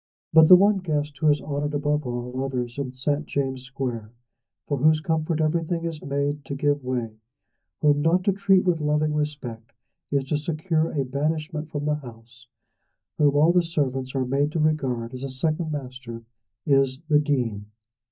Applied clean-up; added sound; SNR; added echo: neural mask model DeepFilterNet 3.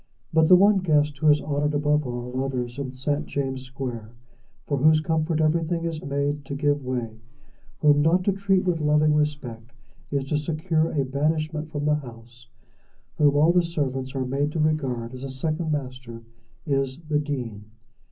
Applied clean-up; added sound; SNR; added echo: none; Buzz; 17 dB; reverberation time 0.3 s.